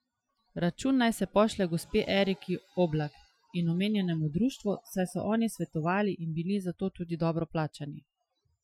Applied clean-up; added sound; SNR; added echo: classical method Wiener filter.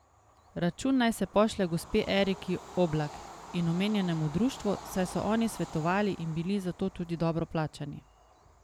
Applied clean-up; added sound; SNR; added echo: none; Train / Bird vocalization, bird call, bird song; 18 dB; none.